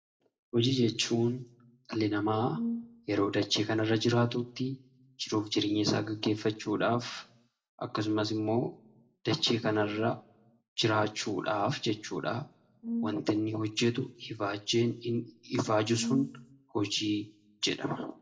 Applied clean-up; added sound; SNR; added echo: none; Brass instrument; 6 dB; reverberation time 0.3 s.